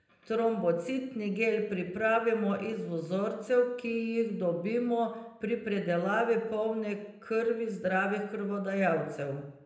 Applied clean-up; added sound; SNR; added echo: none; none; none; reverberation time 0.8 s.